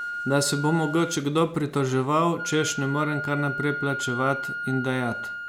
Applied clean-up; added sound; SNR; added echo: none; Wind instrument, woodwind instrument; 8 dB; none.